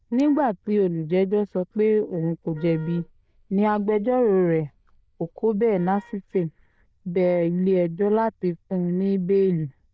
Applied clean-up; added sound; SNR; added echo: neural diffusion model UNIVERSE++.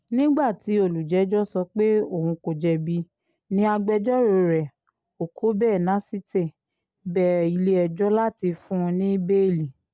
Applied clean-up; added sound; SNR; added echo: none; none; none; none.